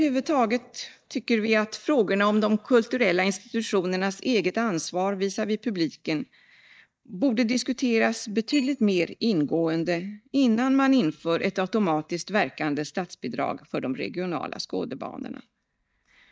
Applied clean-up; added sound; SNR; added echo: neural mask model DeepFilterNet 3.